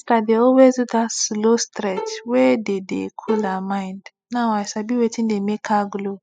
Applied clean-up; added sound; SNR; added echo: classical method spectral subtraction.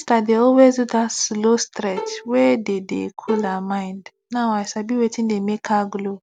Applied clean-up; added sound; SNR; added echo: none; Bowed string instrument; 14 dB; none.